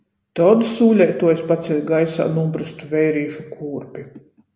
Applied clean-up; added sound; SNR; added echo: none; none; none; none.